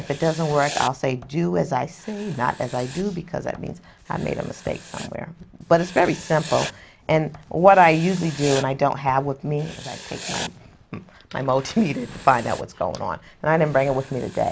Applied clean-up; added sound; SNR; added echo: none; Writing; 16 dB; none.